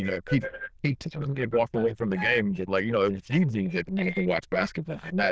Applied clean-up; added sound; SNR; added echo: neural diffusion model UNIVERSE++.